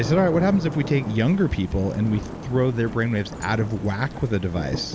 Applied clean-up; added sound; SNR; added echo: none; Thunder / Rain; 10 dB; none.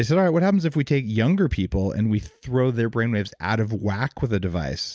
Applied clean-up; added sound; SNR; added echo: none; none; none; none.